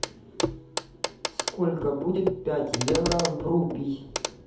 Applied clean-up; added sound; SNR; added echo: none; Clock; 4 dB; reverberation time 2.1 s.